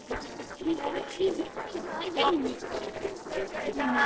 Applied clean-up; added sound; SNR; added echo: neural separator model SepFormer DNS4.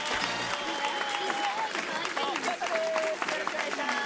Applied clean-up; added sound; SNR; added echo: none; Applause; -1 dB; none.